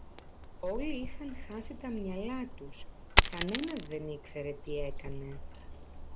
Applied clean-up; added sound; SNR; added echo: none; Coin (dropping); -4 dB; none.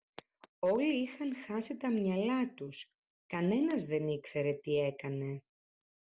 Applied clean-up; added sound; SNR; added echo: none; none; none; none.